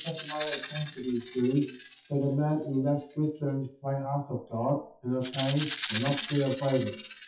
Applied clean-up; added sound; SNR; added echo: classical method WPE with log-MMSE.